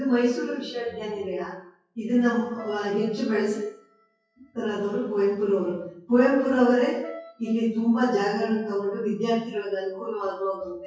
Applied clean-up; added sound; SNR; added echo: classical method WPE with log-MMSE.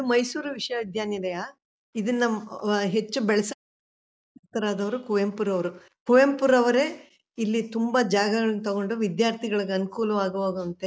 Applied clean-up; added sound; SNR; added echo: none; none; none; none.